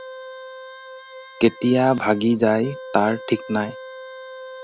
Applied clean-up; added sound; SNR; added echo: none; Wind instrument, woodwind instrument; 15 dB; none.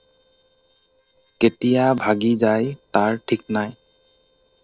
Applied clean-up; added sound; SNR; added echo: neural separator model SepFormer DNS4.